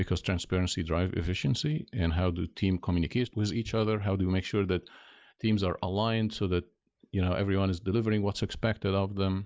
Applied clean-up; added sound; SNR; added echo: neural mask model Resemble Enhance denoiser.